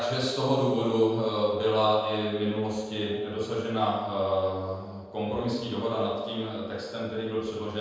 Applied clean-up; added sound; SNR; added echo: none; none; none; reverberation time 1.2 s.